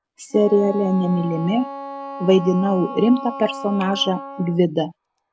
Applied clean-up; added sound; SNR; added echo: none; Wind instrument, woodwind instrument; 12 dB; none.